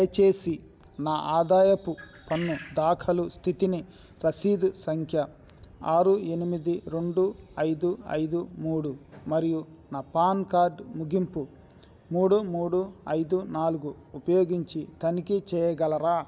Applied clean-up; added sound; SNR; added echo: none; Bird; 17 dB; none.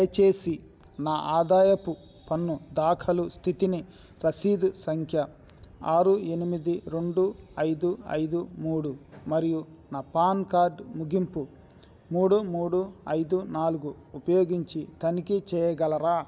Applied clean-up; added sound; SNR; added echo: none; none; none; none.